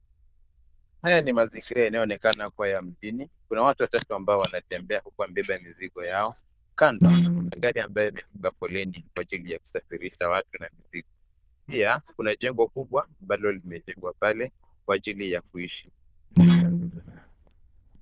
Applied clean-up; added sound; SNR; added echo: neural diffusion model UNIVERSE++.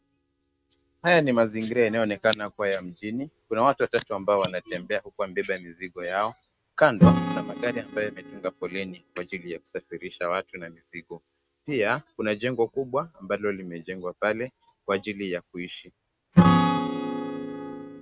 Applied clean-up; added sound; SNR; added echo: neural mask model RNNoise.